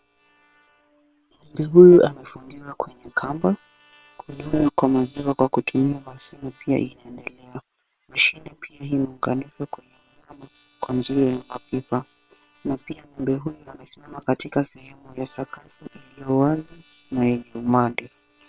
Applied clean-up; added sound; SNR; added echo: neural separator model SepFormer WHAM!.